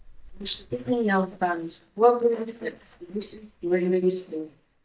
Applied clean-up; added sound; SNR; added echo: neural mask model DeepFilterNet 3.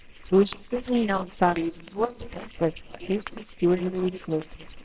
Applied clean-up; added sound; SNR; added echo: neural separator model SepFormer WHAMR!.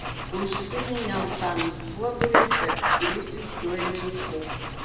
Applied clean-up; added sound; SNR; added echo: none; Writing; -3 dB; reverberation time 1.1 s.